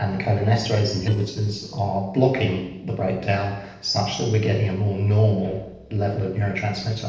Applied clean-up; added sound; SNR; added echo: neural separator model SepFormer DNS4.